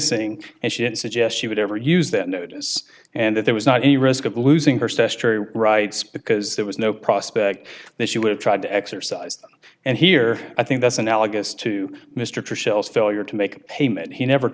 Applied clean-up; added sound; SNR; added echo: none; none; none; none.